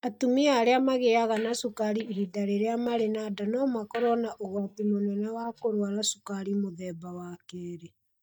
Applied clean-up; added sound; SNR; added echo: neural mask model DeepFilterNet 3.